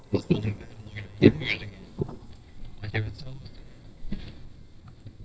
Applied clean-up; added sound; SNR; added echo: neural mask model DeepFilterNet 3.